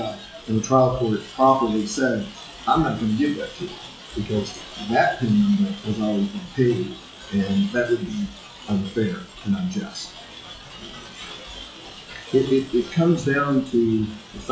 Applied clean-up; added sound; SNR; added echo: classical method log-MMSE.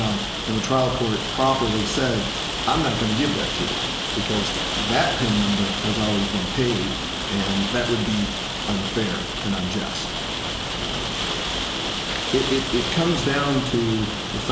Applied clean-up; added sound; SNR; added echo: none; Rain; 2 dB; none.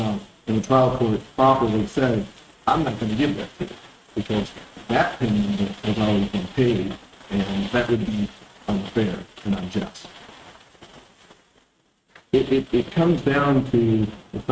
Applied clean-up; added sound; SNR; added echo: neural mask model RNNoise.